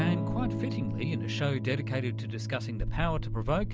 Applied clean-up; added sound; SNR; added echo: none; Insect + Electric guitar / Strum; -1 dB; none.